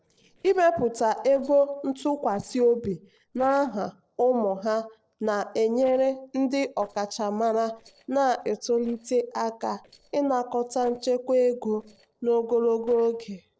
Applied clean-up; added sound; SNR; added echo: neural separator model SepFormer DNS4.